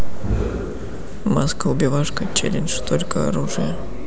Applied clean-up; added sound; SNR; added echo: none; none; none; none.